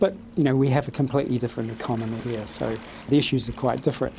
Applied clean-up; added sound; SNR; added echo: none; Waves, surf; 18 dB; none.